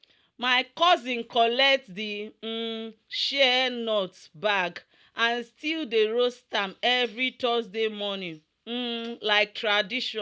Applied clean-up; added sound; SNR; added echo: none; none; none; none.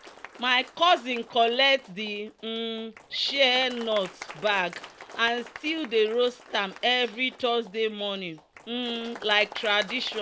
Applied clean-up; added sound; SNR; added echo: none; Applause; 18 dB; none.